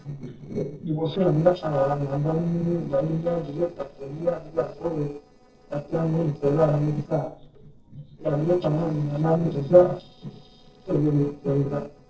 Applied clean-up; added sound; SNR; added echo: neural separator model SepFormer DNS4.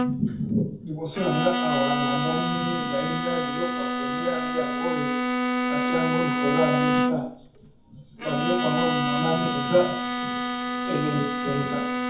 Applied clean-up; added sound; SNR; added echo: none; Bowed string instrument; -2 dB; reverberation time 0.6 s.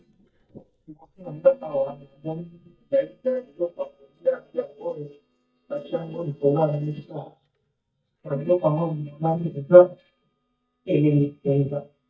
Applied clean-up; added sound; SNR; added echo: neural mask model DeepFilterNet 3.